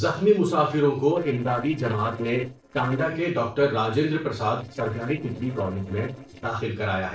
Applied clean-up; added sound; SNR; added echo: neural separator model SepFormer DNS4.